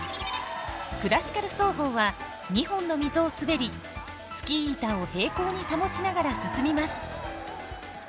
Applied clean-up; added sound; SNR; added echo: none; Applause / Cheering; 11 dB; none.